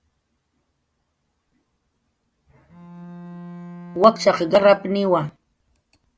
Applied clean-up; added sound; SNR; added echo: none; Bowed string instrument; 15 dB; none.